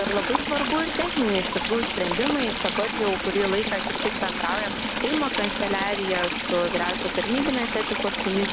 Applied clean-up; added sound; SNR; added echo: none; Stream / Trickle, dribble; 1 dB; none.